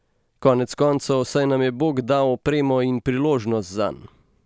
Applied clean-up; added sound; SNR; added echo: none; none; none; none.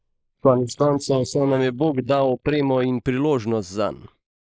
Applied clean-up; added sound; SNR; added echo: neural mask model Resemble Enhance denoiser.